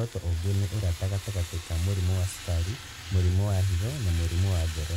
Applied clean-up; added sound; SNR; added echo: none; Fire; 15 dB; none.